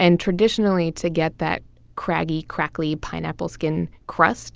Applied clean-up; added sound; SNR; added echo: none; none; none; none.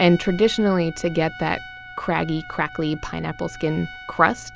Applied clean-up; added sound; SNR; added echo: none; Trumpet; 17 dB; none.